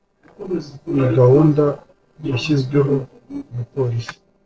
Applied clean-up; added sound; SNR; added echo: neural separator model SepFormer DNS4.